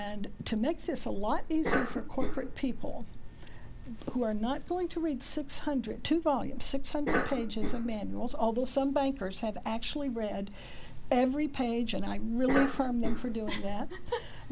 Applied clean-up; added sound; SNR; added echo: none; Cough; 1 dB; none.